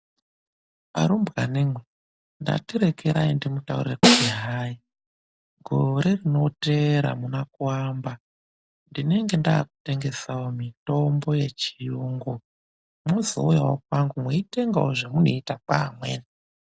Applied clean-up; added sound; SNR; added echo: none; Snare drum; -4 dB; none.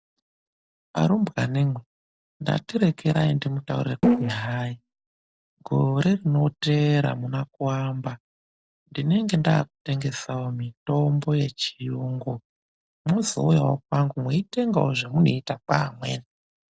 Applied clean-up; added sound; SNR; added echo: neural separator model SepFormer DNS4.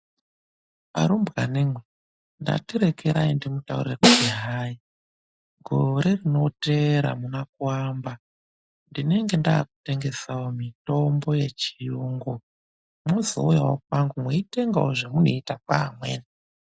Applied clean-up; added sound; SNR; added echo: classical method Wiener filter.